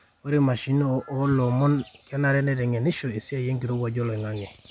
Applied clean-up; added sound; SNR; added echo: none; none; none; none.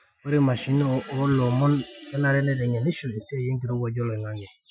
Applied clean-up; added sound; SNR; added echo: classical method Wiener filter.